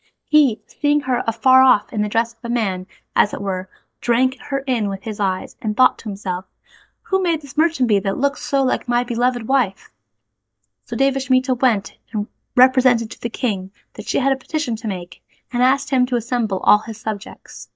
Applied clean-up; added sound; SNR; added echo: neural mask model DeepFilterNet 3.